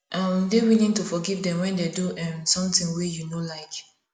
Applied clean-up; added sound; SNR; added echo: none; none; none; none.